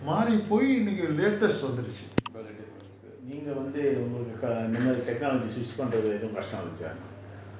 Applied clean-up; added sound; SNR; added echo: none; none; none; none.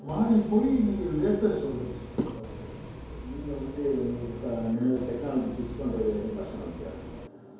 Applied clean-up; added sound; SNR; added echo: none; Bus; 12 dB; reverberation time 2.4 s.